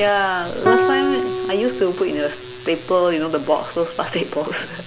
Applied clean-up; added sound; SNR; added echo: none; Guitar; 3 dB; none.